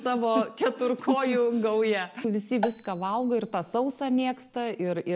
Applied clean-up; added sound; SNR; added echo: none; Marimba, xylophone; 5 dB; none.